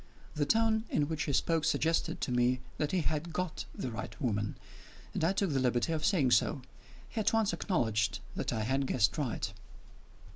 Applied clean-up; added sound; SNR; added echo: none; none; none; none.